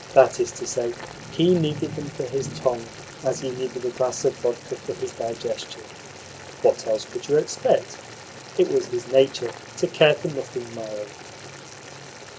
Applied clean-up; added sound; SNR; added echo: none; Boiling; 16 dB; none.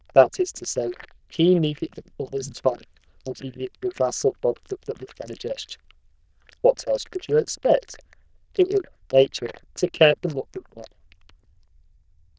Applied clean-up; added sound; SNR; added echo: neural diffusion model UNIVERSE++.